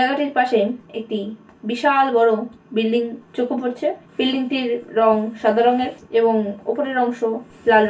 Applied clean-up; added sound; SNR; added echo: none; none; none; reverberation time 0.2 s.